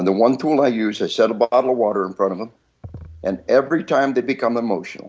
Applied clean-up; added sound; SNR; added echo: none; none; none; none.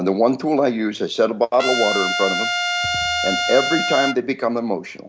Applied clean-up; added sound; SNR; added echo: none; Trumpet; 2 dB; none.